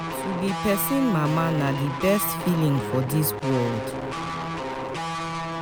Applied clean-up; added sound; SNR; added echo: none; Guitar; 4 dB; none.